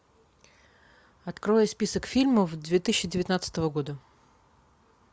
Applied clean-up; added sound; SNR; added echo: none; none; none; none.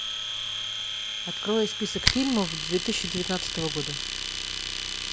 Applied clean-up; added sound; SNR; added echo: none; Domestic sounds, home sounds; 0 dB; none.